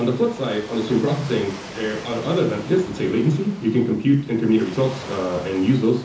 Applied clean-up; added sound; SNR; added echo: none; Waves, surf; 16 dB; reverberation time 0.6 s.